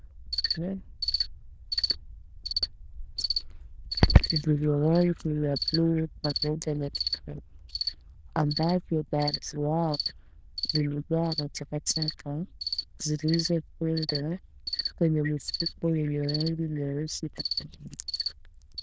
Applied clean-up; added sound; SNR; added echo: neural diffusion model UNIVERSE++.